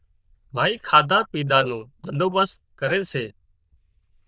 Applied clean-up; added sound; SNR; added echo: neural diffusion model UNIVERSE++.